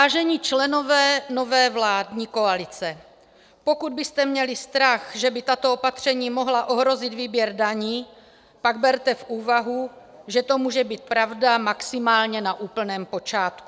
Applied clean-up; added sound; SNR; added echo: none; none; none; none.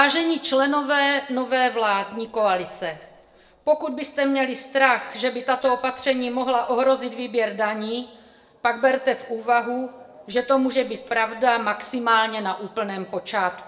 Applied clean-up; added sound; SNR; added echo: neural separator model SepFormer DNS4.